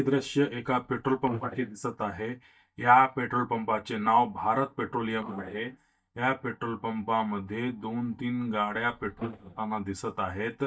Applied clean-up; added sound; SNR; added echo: neural mask model DeepFilterNet 3.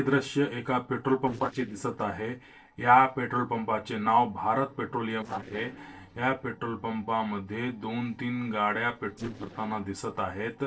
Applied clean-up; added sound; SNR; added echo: neural separator model SepFormer DNS4.